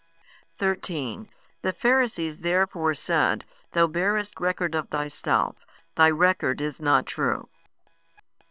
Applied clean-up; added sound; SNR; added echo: neural separator model SepFormer WHAM!.